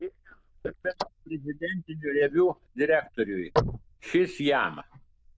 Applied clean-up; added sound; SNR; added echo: neural diffusion model UNIVERSE++.